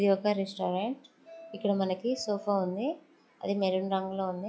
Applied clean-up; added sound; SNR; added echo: classical method log-MMSE.